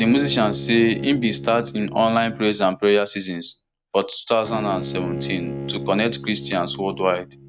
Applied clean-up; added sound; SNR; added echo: neural mask model RNNoise.